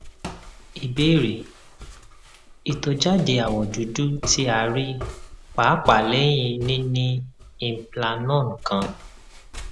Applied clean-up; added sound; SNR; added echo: none; Walk, footsteps; 14 dB; none.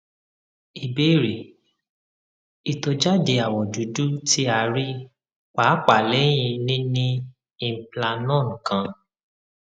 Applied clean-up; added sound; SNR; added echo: none; none; none; none.